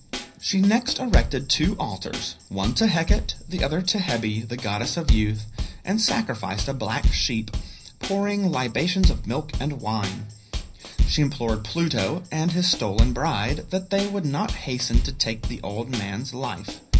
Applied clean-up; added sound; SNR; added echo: none; Drum kit; 1 dB; reverberation time 0.5 s.